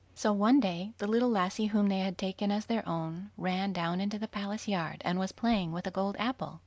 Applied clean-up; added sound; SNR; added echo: none; none; none; none.